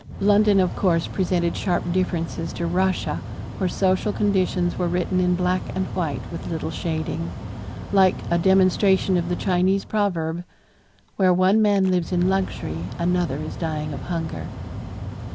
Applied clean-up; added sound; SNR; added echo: none; Mechanical fan; 9 dB; none.